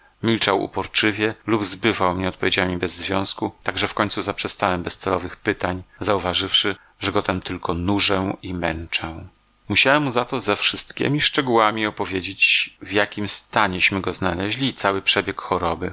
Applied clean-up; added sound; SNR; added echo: none; none; none; none.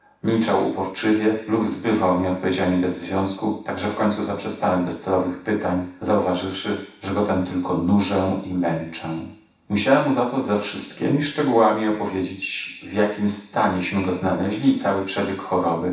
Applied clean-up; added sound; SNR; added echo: none; none; none; reverberation time 0.7 s.